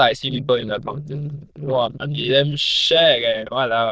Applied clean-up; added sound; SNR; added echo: neural diffusion model UNIVERSE++.